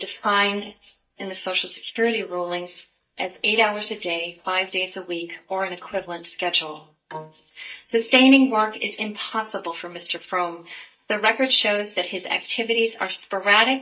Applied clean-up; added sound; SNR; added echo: neural mask model DeepFilterNet 3.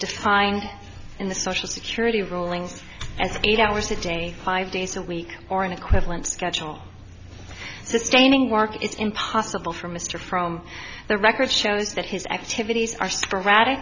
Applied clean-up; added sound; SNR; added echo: none; none; none; none.